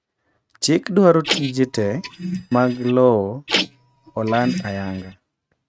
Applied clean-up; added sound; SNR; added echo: neural mask model RNNoise.